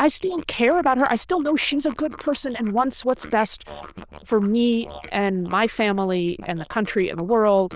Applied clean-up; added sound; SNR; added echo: neural diffusion model UNIVERSE++.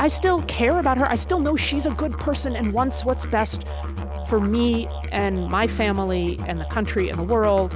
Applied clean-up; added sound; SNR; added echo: none; Musical instrument; 6 dB; none.